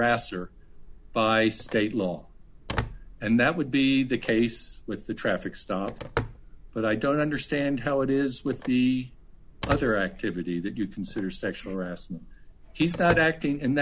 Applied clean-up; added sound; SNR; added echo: none; Telephone; 12 dB; none.